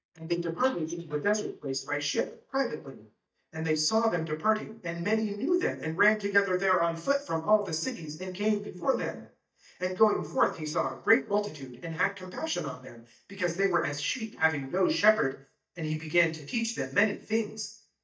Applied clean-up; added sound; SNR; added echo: neural mask model DeepFilterNet 3.